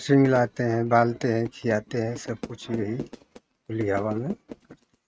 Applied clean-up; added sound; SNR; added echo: neural mask model RNNoise.